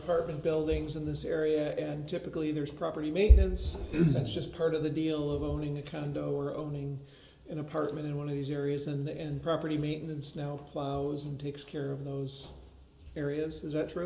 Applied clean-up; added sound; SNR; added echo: none; Tambourine; 16 dB; reverberation time 0.9 s.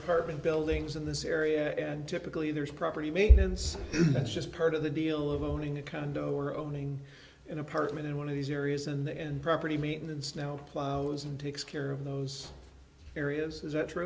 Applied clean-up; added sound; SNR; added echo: none; none; none; none.